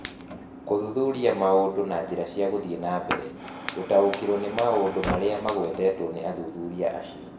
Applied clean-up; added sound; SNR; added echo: none; Fire; 8 dB; reverberation time 0.9 s.